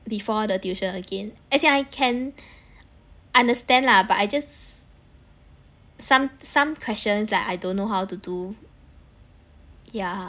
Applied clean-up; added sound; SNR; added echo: none; none; none; none.